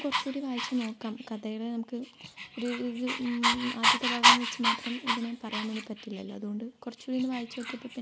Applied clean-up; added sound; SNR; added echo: none; Dog; -3 dB; none.